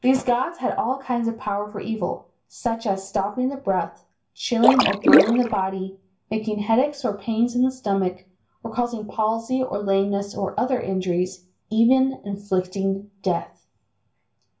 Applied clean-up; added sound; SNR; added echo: none; Splash, splatter; -4 dB; reverberation time 0.2 s.